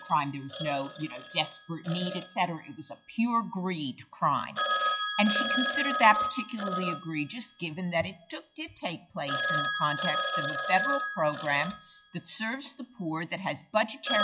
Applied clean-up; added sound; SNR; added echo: classical method log-MMSE.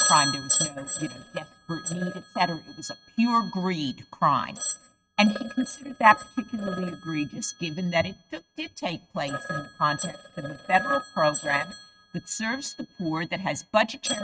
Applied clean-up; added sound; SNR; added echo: neural mask model RNNoise.